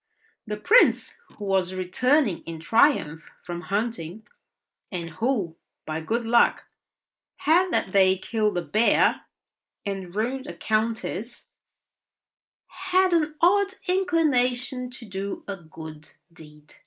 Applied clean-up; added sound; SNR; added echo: neural mask model Resemble Enhance denoiser.